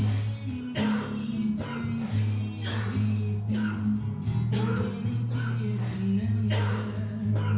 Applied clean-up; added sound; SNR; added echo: none; Cough; 14 dB; reverberation time 0.6 s.